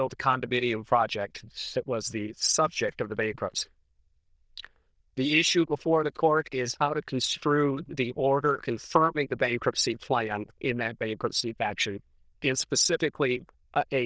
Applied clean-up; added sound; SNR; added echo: neural diffusion model UNIVERSE++.